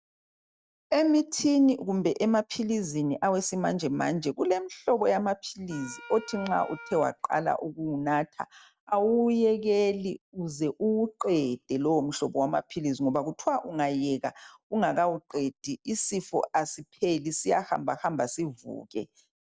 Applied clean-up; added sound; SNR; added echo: none; Wind instrument, woodwind instrument; 18 dB; none.